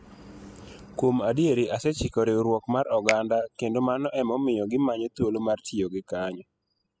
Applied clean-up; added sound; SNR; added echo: classical method spectral subtraction.